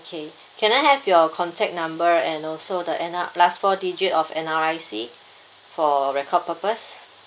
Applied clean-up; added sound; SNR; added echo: none; none; none; none.